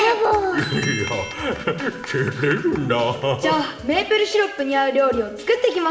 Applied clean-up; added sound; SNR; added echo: none; none; none; reverberation time 0.8 s.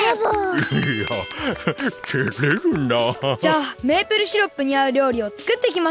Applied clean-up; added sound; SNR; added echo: none; none; none; none.